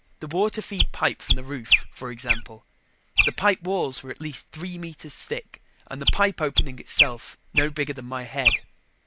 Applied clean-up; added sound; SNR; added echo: none; Chirp, tweet; -4 dB; none.